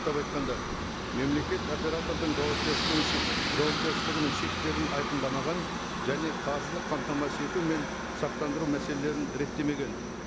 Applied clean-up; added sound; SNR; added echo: none; Aircraft; 0 dB; none.